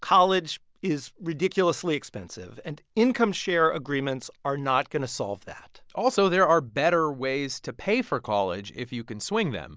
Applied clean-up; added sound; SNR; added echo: none; none; none; none.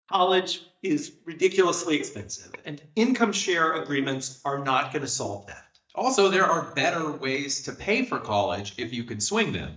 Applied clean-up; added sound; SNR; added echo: neural mask model DeepFilterNet 3.